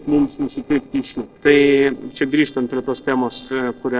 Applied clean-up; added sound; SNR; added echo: neural separator model SepFormer DNS4.